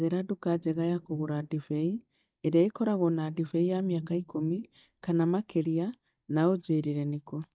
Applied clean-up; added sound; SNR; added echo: neural mask model DeepFilterNet 3.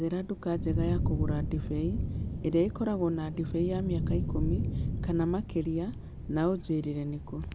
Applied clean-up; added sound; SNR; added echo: none; Thunder; 2 dB; none.